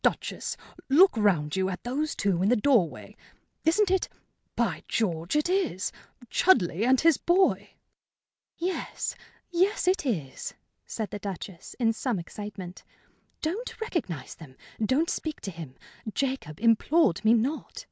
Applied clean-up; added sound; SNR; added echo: none; Bass drum; 14 dB; none.